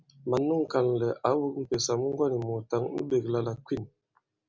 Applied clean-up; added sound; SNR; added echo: none; none; none; none.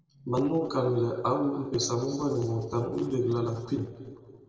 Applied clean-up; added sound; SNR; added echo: neural separator model SepFormer DNS4.